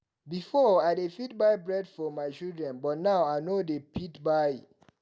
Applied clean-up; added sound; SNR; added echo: none; none; none; none.